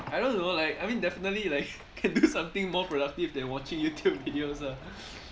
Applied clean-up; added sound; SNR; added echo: none; Door; 19 dB; none.